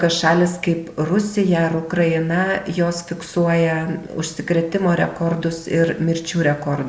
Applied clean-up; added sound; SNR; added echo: none; none; none; none.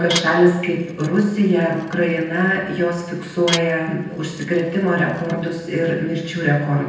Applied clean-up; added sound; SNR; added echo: none; Dishes, pots, and pans / Glass; 15 dB; reverberation time 0.9 s.